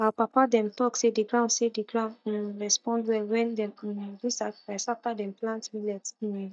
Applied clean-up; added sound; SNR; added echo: neural mask model DeepFilterNet 3.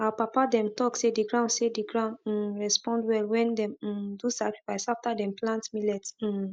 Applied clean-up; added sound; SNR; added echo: none; none; none; none.